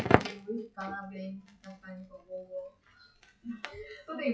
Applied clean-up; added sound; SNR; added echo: classical method WPE with log-MMSE.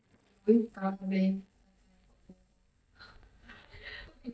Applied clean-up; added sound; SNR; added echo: neural mask model DeepFilterNet 3.